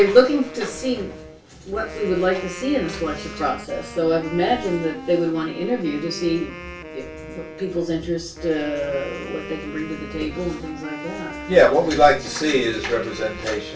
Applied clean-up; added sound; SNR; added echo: none; Wind instrument, woodwind instrument; 14 dB; reverberation time 0.2 s.